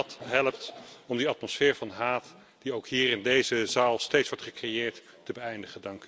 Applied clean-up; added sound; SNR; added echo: none; none; none; none.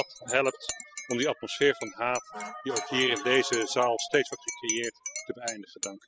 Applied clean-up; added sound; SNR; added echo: classical method spectral subtraction.